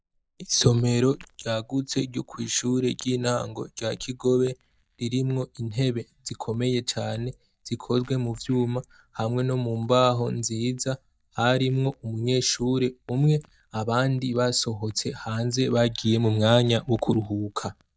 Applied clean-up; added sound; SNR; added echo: neural mask model DeepFilterNet 3.